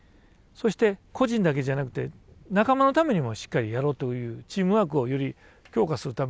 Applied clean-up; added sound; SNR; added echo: none; none; none; none.